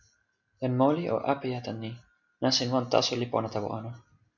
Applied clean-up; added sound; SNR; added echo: none; none; none; none.